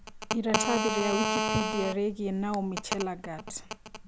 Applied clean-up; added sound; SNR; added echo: none; Telephone; 1 dB; none.